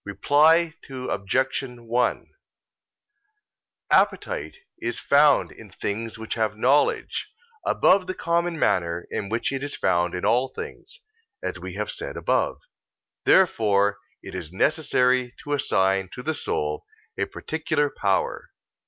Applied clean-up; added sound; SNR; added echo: none; none; none; none.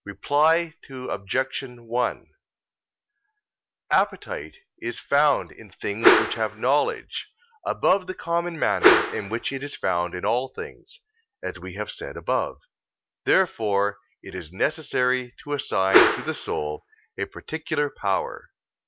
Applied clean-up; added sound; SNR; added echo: none; Whoosh, swoosh, swish; -4 dB; none.